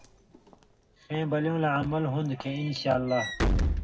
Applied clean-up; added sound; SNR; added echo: none; Walk, footsteps / Slam; 3 dB; reverberation time 0.3 s.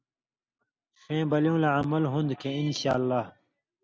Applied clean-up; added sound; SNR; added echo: none; none; none; none.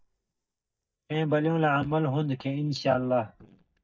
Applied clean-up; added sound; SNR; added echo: neural mask model DeepFilterNet 3.